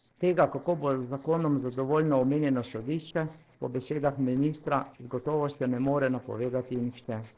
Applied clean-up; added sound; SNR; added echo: neural separator model SepFormer DNS4.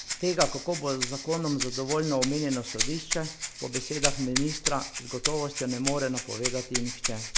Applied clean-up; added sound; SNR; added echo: none; Rattle (instrument); 2 dB; none.